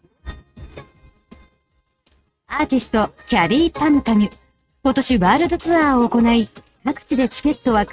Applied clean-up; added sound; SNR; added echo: neural mask model RNNoise.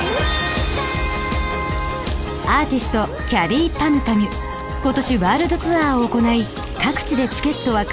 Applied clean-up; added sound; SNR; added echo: none; Trickle, dribble / Bathtub (filling or washing) / Sink (filling or washing) / Gurgling; 19 dB; none.